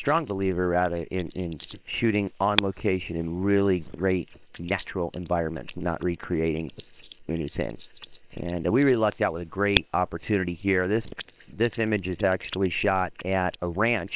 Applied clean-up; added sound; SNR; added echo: neural separator model SepFormer WHAM!.